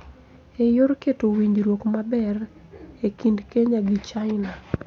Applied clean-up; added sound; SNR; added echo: none; none; none; none.